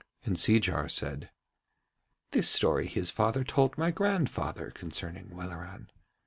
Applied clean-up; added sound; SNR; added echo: none; none; none; none.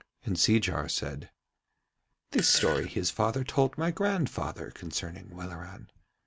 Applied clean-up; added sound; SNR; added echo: none; Fart; 7 dB; none.